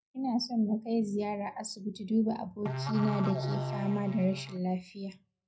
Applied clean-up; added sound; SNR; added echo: none; Musical instrument; 4 dB; reverberation time 0.4 s.